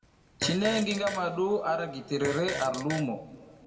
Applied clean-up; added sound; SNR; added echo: none; Fart; 10 dB; reverberation time 1.4 s.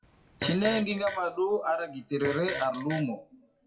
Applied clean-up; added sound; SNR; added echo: classical method WPE with log-MMSE.